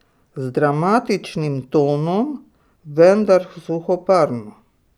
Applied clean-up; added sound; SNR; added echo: none; none; none; none.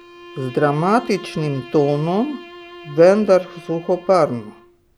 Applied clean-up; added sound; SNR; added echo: none; Bowed string instrument; 19 dB; none.